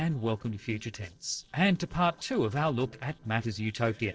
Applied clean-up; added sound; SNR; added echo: neural separator model SepFormer DNS4.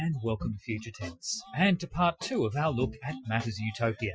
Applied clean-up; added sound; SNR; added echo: classical method Wiener filter.